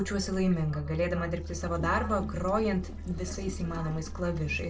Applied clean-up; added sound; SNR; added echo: none; Gurgling; 16 dB; reverberation time 0.2 s.